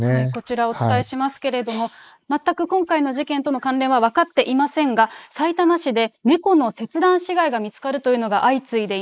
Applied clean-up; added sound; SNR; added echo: neural mask model Resemble Enhance denoiser.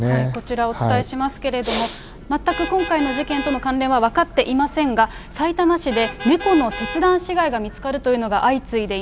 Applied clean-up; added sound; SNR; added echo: none; Vehicle horn, car horn, honking; 13 dB; none.